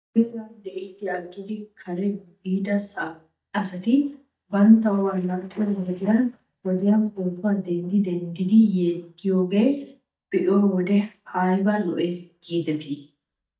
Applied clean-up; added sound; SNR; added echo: neural mask model DeepFilterNet 3.